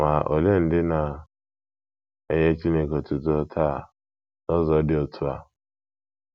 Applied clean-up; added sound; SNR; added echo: none; none; none; none.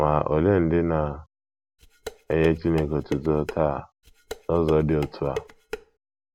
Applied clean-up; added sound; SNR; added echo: none; Dishes, pots, and pans; 13 dB; none.